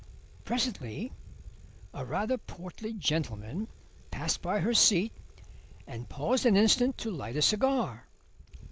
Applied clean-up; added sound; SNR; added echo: none; Bicycle; 17 dB; none.